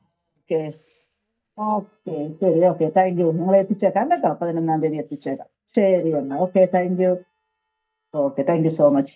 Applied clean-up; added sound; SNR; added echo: neural mask model DeepFilterNet 3.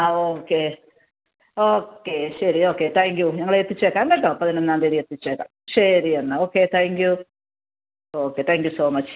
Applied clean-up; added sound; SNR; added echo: none; none; none; none.